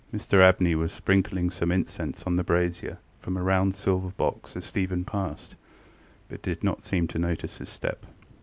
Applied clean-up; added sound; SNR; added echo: none; none; none; none.